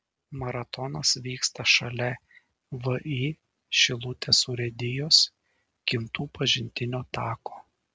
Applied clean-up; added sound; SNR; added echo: none; none; none; none.